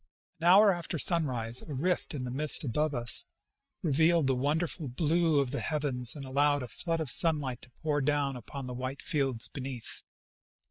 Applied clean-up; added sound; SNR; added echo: neural mask model DeepFilterNet 3.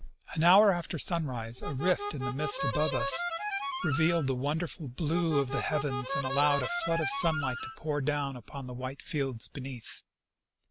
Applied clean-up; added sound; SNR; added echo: none; Harmonica; 4 dB; none.